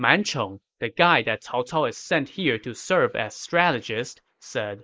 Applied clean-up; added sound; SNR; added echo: neural mask model Resemble Enhance denoiser.